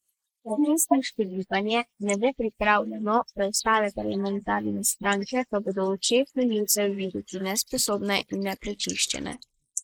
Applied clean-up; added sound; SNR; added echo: neural mask model Resemble Enhance denoiser.